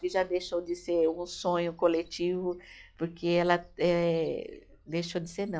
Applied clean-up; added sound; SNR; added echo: classical method log-MMSE.